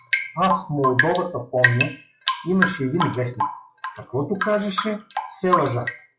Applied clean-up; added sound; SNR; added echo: classical method log-MMSE.